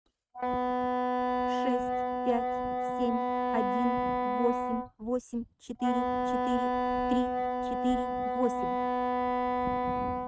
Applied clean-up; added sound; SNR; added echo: neural mask model RNNoise.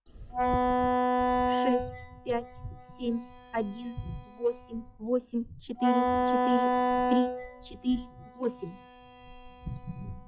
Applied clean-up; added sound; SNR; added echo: classical method log-MMSE.